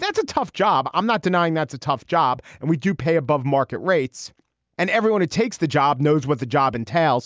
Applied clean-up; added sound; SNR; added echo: none; none; none; none.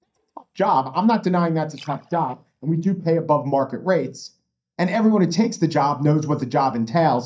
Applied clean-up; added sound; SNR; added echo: neural mask model DeepFilterNet 3.